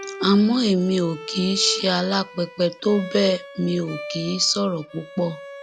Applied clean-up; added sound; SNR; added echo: none; Bowed string instrument; 15 dB; none.